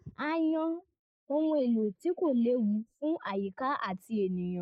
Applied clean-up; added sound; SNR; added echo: neural mask model Resemble Enhance denoiser.